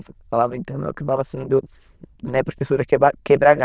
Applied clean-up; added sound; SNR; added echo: neural diffusion model UNIVERSE++.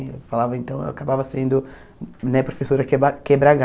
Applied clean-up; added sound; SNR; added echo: none; none; none; none.